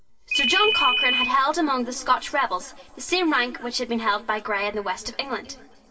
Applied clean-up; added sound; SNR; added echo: none; Ringtone; -3 dB; reverberation time 2.5 s.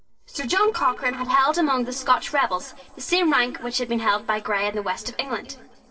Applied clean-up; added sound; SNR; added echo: neural separator model SepFormer DNS4.